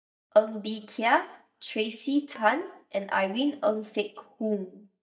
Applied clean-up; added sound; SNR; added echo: neural mask model DeepFilterNet 3.